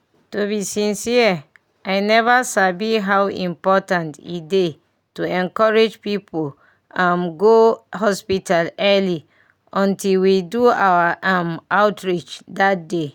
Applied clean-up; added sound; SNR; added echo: none; none; none; none.